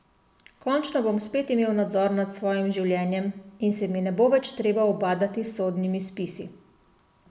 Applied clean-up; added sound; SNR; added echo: none; none; none; none.